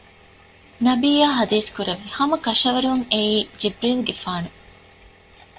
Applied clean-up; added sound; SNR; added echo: none; none; none; none.